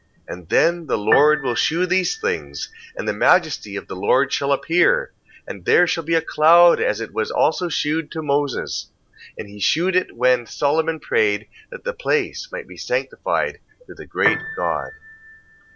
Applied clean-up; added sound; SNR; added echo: none; Piano; 15 dB; none.